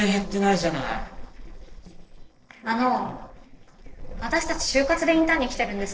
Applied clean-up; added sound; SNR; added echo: neural separator model SepFormer DNS4.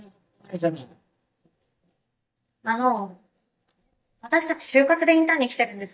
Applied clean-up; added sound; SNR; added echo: neural mask model DeepFilterNet 3.